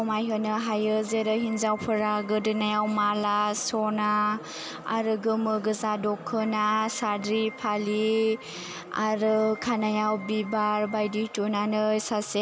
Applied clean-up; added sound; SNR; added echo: none; Keyboard (musical); 19 dB; none.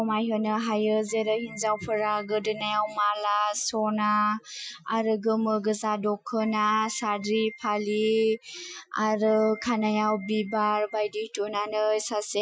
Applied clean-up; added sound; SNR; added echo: classical method Wiener filter.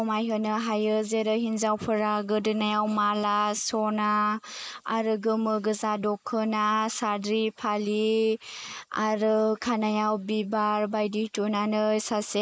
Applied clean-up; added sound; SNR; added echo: neural mask model Resemble Enhance denoiser.